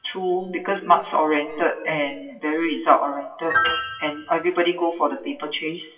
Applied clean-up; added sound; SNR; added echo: classical method WPE with log-MMSE.